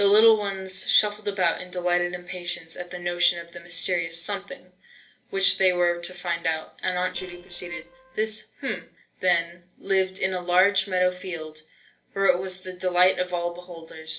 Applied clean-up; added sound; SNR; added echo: neural separator model SepFormer DNS4.